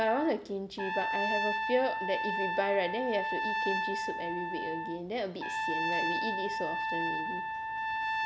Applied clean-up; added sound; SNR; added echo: none; Trumpet; -1 dB; none.